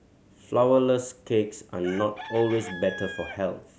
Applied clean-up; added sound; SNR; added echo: none; Chicken, rooster; 16 dB; none.